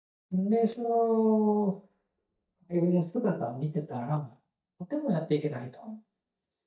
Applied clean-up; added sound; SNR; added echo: neural mask model DeepFilterNet 3.